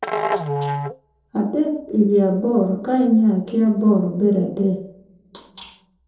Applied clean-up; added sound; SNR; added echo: neural separator model SepFormer DNS4.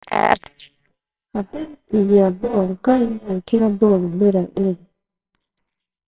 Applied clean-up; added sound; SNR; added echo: neural separator model SepFormer WHAMR!.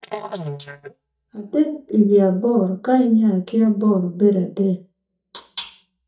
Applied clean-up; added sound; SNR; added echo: neural mask model DeepFilterNet 3.